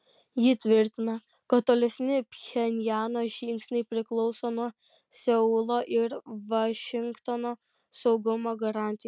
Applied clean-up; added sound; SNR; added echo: none; none; none; none.